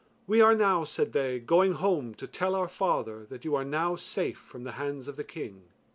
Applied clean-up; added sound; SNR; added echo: none; none; none; none.